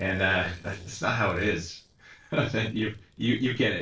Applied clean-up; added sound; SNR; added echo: neural separator model SepFormer DNS4.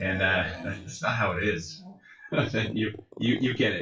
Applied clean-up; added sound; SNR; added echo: classical method WPE with log-MMSE.